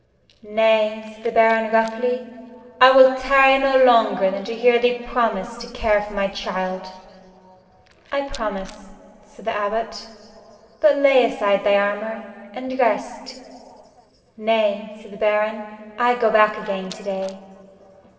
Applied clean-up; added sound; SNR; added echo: neural separator model SepFormer DNS4.